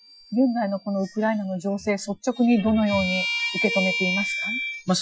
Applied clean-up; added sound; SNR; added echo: classical method Wiener filter.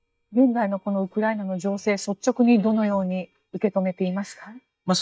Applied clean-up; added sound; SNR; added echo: neural mask model DeepFilterNet 3.